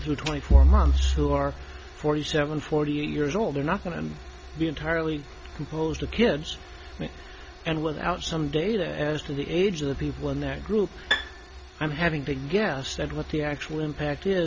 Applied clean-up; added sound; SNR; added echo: none; Bowed string instrument; 6 dB; none.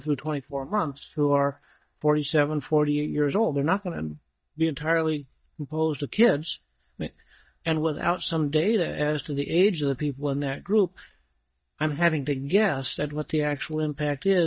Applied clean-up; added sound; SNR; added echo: neural mask model DeepFilterNet 3.